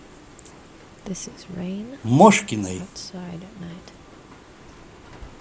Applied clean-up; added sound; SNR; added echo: none; Rain; 13 dB; none.